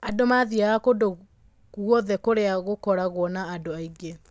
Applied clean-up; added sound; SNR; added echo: none; none; none; none.